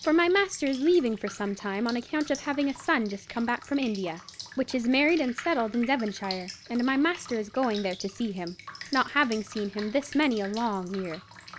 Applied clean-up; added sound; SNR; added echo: none; Drip; 17 dB; none.